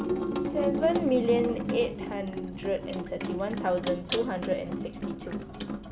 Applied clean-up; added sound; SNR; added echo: none; Sink (filling or washing) / Water tap, faucet; 2 dB; none.